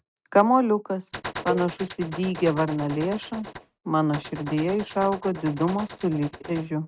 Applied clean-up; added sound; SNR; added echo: neural mask model RNNoise.